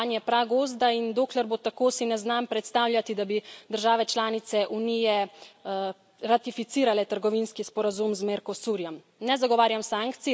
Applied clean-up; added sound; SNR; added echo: none; none; none; none.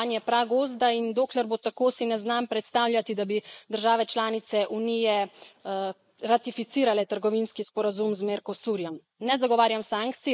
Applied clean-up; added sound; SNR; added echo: neural mask model Resemble Enhance denoiser.